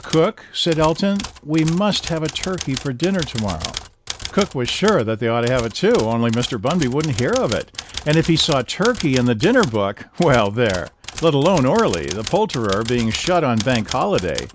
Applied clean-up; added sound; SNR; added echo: none; Typewriter; 13 dB; none.